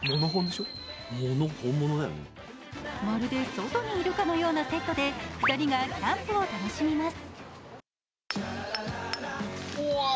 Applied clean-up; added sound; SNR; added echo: none; none; none; none.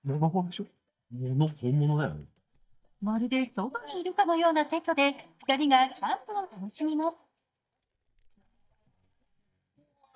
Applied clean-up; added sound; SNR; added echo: neural mask model DeepFilterNet 3.